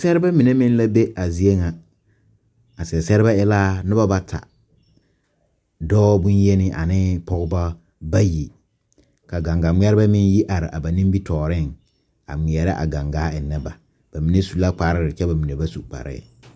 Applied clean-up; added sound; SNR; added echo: none; none; none; none.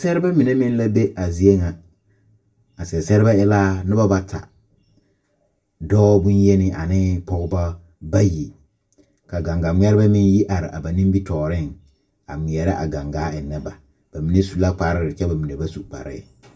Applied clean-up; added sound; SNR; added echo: none; none; none; reverberation time 0.2 s.